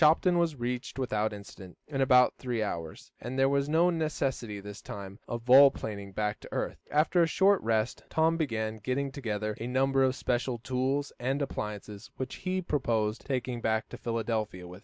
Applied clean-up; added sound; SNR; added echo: none; none; none; none.